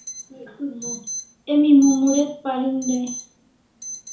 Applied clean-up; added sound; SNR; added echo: none; Alarm; 14 dB; reverberation time 0.7 s.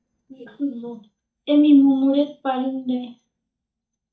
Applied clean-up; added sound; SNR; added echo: neural mask model DeepFilterNet 3.